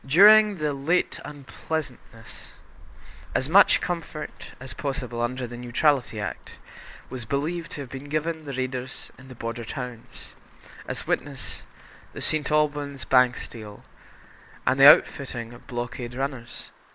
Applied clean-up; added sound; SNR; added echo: neural mask model Resemble Enhance denoiser.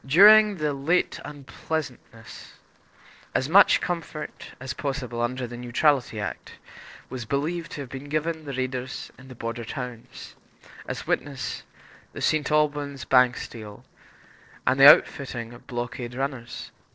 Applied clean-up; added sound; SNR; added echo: neural separator model SepFormer DNS4.